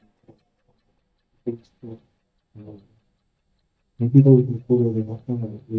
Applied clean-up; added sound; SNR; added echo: neural mask model DeepFilterNet 3.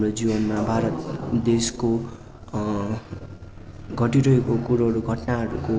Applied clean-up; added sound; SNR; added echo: none; none; none; none.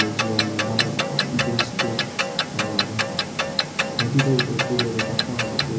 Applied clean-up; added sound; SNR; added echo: none; Clock; -2 dB; reverberation time 0.5 s.